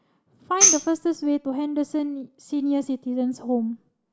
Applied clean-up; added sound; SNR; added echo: none; Tambourine; -3 dB; none.